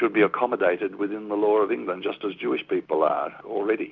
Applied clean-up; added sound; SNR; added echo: none; none; none; none.